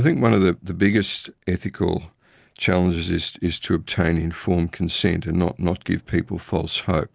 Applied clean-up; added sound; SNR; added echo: none; none; none; none.